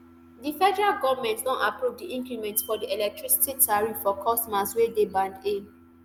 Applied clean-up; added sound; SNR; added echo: none; none; none; none.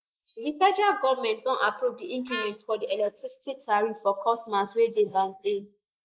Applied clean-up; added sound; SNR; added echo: neural mask model Resemble Enhance denoiser.